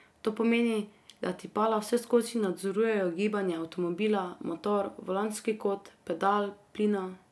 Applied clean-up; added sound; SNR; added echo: none; none; none; none.